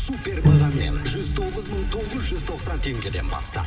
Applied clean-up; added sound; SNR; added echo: none; Bowed string instrument; -3 dB; reverberation time 2.1 s.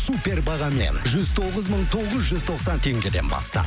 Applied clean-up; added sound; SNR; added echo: none; none; none; none.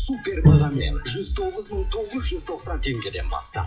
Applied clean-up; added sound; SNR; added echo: classical method WPE with log-MMSE.